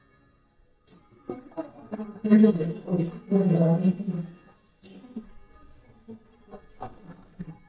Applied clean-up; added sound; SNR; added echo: neural mask model DeepFilterNet 3.